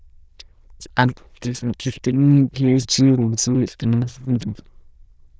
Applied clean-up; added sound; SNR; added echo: neural diffusion model UNIVERSE++.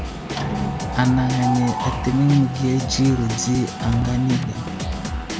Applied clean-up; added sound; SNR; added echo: none; Mechanisms + Drum kit; 5 dB; none.